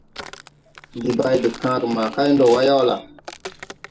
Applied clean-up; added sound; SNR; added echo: none; Walk, footsteps; 18 dB; reverberation time 0.2 s.